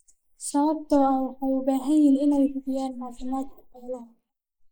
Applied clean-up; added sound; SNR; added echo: neural mask model Resemble Enhance denoiser.